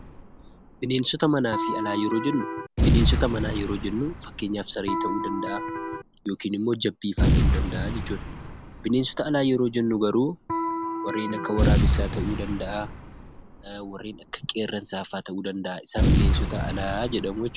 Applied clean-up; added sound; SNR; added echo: none; Electric guitar + Boom; -1 dB; none.